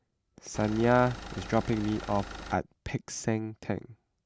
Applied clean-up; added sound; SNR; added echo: none; Engine; 11 dB; none.